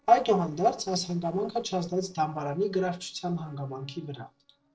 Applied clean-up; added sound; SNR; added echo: neural separator model SepFormer DNS4.